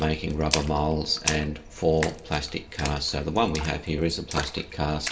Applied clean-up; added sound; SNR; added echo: none; Splash, splatter; 9 dB; reverberation time 0.3 s.